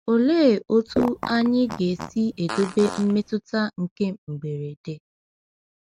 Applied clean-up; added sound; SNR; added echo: none; Fart; 9 dB; none.